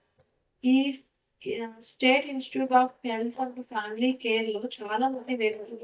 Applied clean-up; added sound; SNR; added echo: neural mask model DeepFilterNet 3.